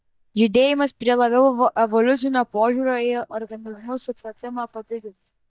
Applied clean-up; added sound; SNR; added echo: neural mask model DeepFilterNet 3.